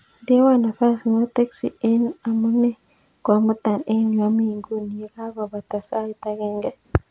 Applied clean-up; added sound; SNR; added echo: none; none; none; none.